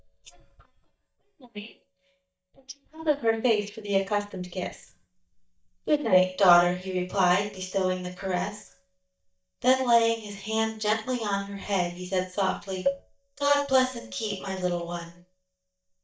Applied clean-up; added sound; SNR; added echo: neural mask model DeepFilterNet 3.